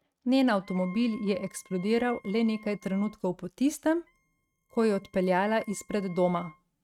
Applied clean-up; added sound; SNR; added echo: neural mask model RNNoise.